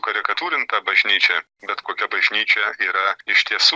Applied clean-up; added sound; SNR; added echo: none; none; none; none.